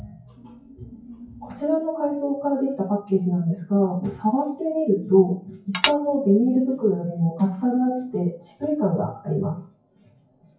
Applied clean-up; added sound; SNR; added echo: classical method WPE with log-MMSE.